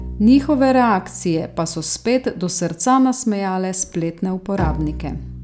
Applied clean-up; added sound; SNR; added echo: none; Bowed string instrument; 13 dB; none.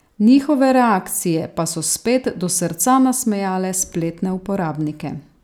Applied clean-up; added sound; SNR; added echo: none; none; none; none.